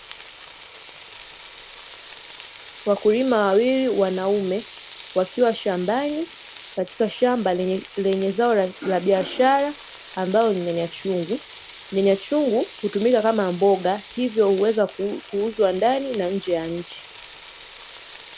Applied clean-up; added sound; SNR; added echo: none; Frying (food); 14 dB; none.